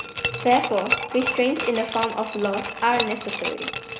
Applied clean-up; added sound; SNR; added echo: none; Glass; 2 dB; none.